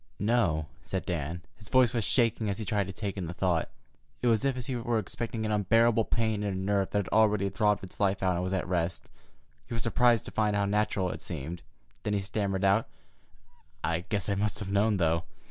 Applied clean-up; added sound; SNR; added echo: none; none; none; none.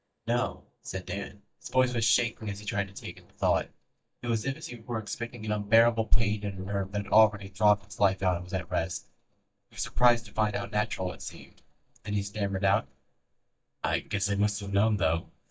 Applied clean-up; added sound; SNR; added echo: neural mask model DeepFilterNet 3.